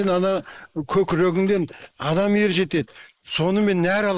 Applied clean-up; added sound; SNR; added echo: neural mask model Resemble Enhance denoiser.